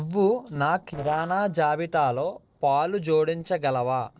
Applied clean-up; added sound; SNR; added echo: neural separator model SepFormer DNS4.